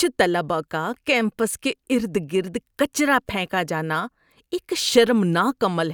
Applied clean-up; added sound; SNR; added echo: none; none; none; none.